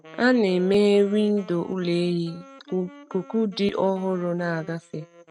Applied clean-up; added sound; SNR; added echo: neural mask model RNNoise.